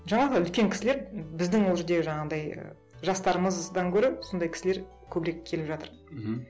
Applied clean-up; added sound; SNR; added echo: none; none; none; none.